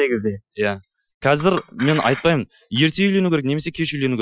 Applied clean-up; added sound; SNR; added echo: classical method Wiener filter.